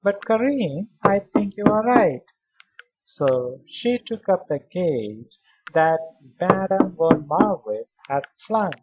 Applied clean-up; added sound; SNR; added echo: classical method Wiener filter.